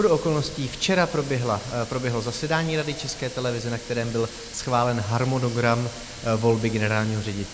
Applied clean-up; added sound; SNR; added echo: none; Water tap, faucet; 15 dB; none.